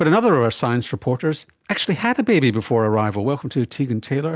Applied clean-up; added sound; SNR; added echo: none; none; none; none.